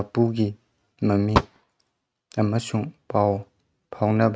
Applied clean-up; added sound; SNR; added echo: neural mask model RNNoise.